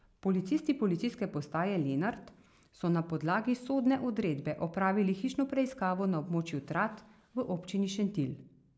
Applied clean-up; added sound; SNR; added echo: none; none; none; none.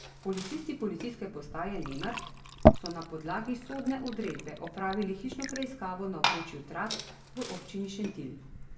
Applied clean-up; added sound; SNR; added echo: none; Liquid; -3 dB; reverberation time 0.6 s.